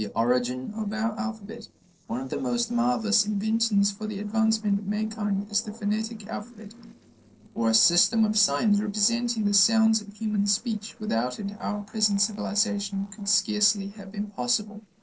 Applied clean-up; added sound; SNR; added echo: neural separator model SepFormer DNS4.